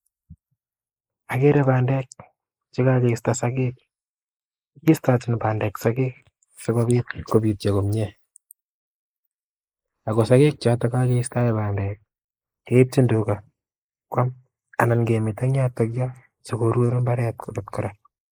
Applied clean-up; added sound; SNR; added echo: neural mask model Resemble Enhance denoiser.